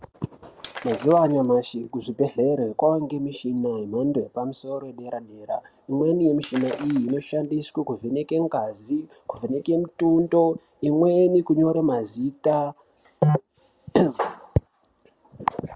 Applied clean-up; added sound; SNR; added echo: none; Shatter; 16 dB; none.